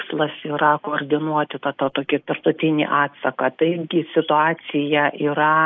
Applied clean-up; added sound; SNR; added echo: neural mask model Resemble Enhance denoiser.